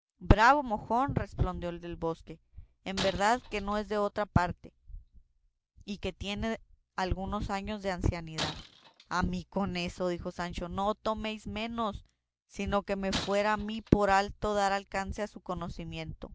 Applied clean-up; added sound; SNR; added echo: none; Shatter; 13 dB; none.